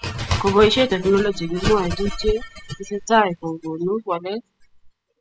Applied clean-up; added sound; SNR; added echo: classical method spectral subtraction.